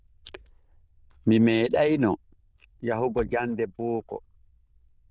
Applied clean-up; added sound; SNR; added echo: neural diffusion model UNIVERSE++.